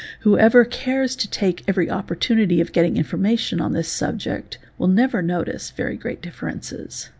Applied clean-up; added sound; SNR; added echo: none; none; none; none.